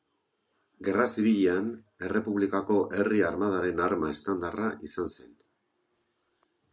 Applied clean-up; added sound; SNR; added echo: none; none; none; none.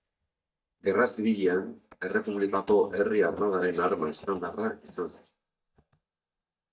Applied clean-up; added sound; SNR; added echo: neural mask model DeepFilterNet 3.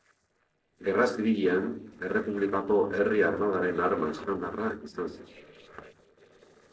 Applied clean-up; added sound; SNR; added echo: neural separator model SepFormer DNS4.